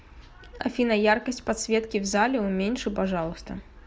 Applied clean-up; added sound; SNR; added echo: none; none; none; none.